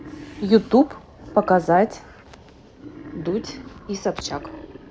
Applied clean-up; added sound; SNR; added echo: none; Wild animals; 17 dB; none.